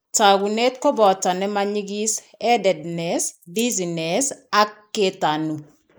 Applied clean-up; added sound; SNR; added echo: neural mask model Resemble Enhance denoiser.